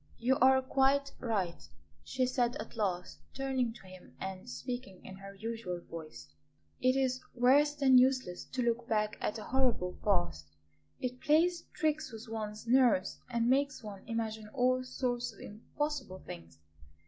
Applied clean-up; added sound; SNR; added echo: none; none; none; none.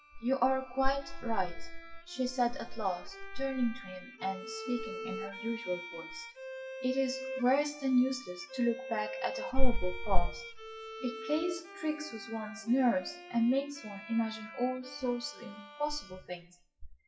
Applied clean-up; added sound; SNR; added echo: classical method WPE with log-MMSE.